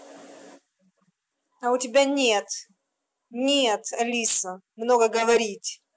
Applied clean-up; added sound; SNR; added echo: none; none; none; none.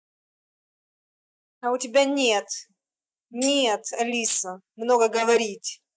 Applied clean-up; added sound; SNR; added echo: neural mask model DeepFilterNet 3.